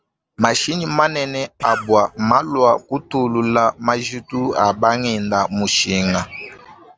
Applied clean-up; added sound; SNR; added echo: none; Cough; 12 dB; none.